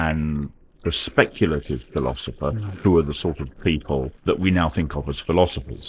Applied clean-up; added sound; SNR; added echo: neural mask model Resemble Enhance denoiser.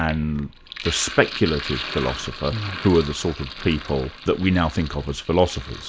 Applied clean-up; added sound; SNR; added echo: none; Sink (filling or washing); 12 dB; none.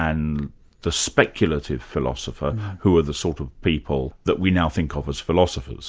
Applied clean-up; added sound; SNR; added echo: none; none; none; none.